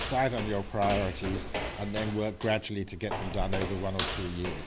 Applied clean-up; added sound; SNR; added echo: none; Walk, footsteps; 4 dB; none.